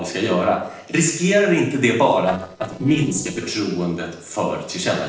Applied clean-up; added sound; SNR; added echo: neural separator model SepFormer DNS4.